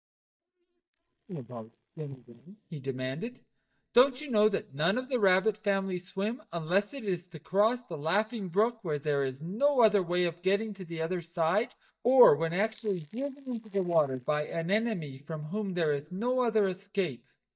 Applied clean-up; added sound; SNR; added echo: neural mask model DeepFilterNet 3.